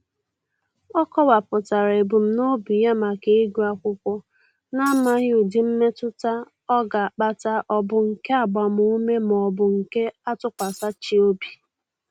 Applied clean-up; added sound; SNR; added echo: none; Shatter; 18 dB; none.